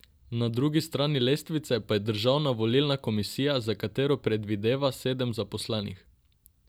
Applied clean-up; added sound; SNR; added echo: none; none; none; none.